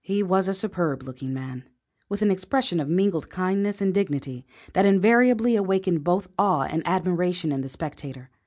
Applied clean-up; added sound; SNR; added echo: none; none; none; none.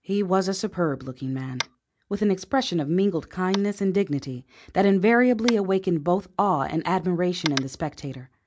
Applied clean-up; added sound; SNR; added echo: none; Tap; 17 dB; none.